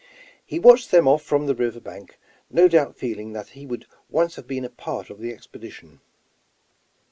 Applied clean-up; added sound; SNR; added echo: none; none; none; none.